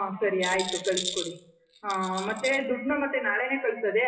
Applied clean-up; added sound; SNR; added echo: classical method WPE with log-MMSE.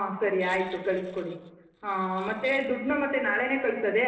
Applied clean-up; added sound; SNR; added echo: neural separator model SepFormer DNS4.